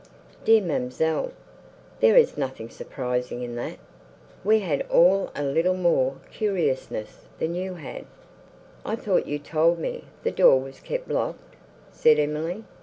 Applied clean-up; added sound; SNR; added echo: none; none; none; none.